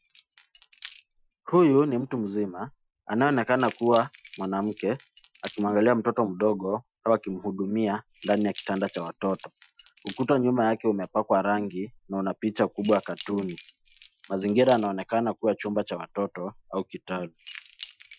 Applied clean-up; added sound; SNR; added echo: classical method Wiener filter.